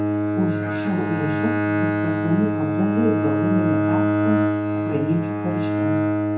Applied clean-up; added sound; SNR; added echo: none; Bowed string instrument; -4 dB; reverberation time 0.6 s.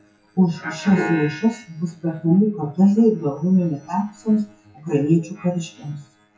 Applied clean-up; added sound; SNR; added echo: classical method WPE with log-MMSE.